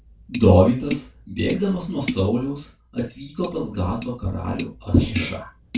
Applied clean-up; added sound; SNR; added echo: none; Tap; 12 dB; reverberation time 0.2 s.